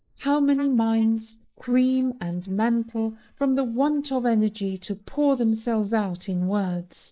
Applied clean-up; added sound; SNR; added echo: neural mask model Resemble Enhance denoiser.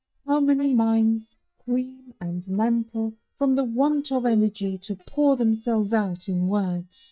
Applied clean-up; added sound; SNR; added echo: neural mask model DeepFilterNet 3.